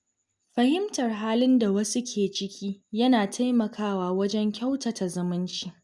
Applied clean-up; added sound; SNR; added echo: none; none; none; none.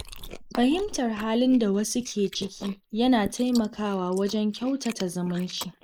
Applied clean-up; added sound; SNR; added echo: neural mask model Resemble Enhance denoiser.